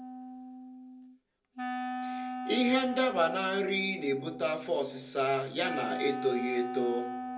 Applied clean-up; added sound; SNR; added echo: none; Wind instrument, woodwind instrument; 7 dB; reverberation time 0.2 s.